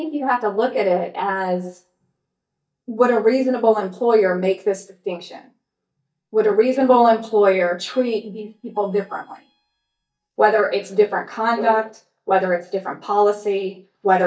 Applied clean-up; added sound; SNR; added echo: neural mask model DeepFilterNet 3.